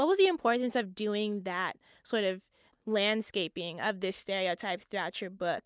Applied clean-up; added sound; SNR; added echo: none; none; none; none.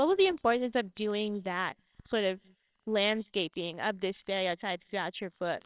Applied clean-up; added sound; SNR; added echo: neural separator model SepFormer WHAMR!.